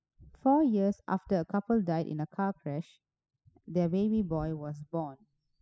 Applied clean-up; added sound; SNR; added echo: classical method spectral subtraction.